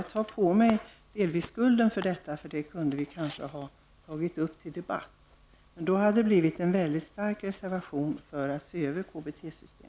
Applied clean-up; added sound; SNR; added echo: none; none; none; none.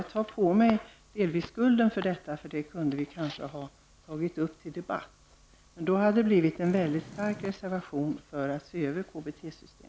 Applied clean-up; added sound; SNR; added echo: none; Purr; 14 dB; none.